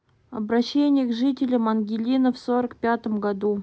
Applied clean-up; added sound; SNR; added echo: none; none; none; none.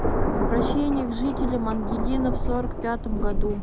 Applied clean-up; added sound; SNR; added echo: none; Thunder; -3 dB; none.